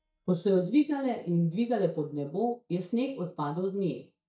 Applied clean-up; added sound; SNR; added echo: neural mask model DeepFilterNet 3.